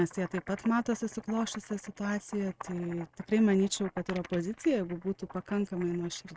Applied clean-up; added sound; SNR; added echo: neural mask model RNNoise.